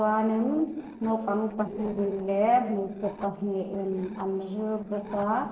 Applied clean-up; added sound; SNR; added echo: neural separator model SepFormer DNS4.